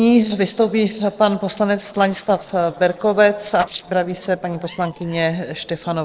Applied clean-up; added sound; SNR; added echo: neural separator model SepFormer DNS4.